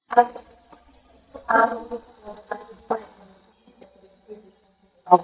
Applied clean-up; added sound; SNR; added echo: neural mask model DeepFilterNet 3.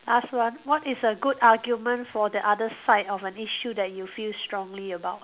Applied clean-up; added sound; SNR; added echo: none; none; none; none.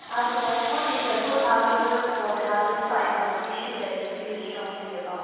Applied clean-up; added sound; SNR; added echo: none; Toilet flush / Water; 13 dB; reverberation time 2.2 s.